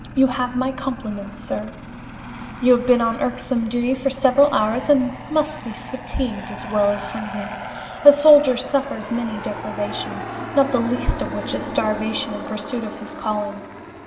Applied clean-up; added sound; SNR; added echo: none; Aircraft; 11 dB; reverberation time 2.9 s.